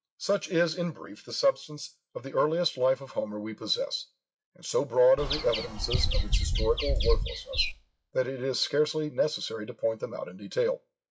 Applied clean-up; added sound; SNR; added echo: classical method WPE with log-MMSE.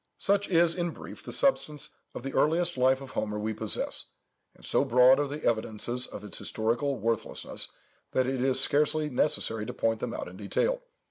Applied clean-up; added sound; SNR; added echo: none; none; none; none.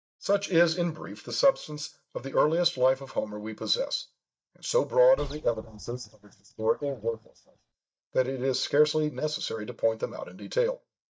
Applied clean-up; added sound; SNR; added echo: neural mask model DeepFilterNet 3.